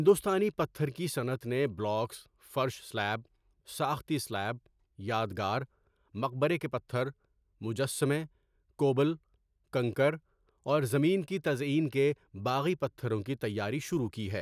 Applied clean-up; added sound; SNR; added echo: none; none; none; none.